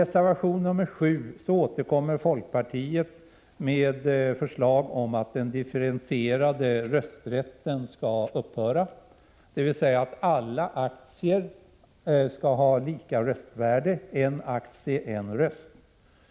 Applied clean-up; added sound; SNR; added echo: none; none; none; none.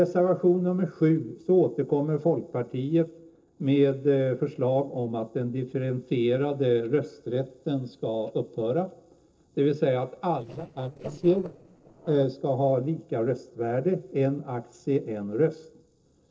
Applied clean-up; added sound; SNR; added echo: neural separator model SepFormer DNS4.